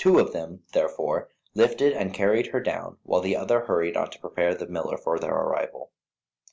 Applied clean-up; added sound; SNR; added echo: none; none; none; none.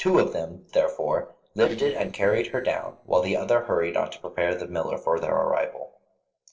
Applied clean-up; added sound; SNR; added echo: neural separator model SepFormer DNS4.